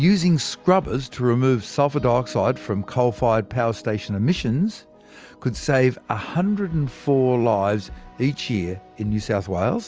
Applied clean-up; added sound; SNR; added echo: none; none; none; none.